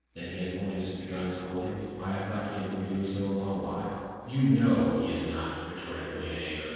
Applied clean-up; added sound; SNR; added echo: neural separator model SepFormer DNS4.